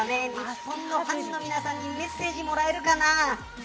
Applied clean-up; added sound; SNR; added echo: none; Wind instrument, woodwind instrument; 12 dB; none.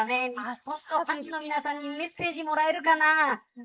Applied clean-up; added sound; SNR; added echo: neural mask model Resemble Enhance denoiser.